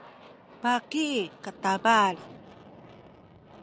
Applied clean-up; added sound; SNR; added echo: none; Aircraft; 19 dB; none.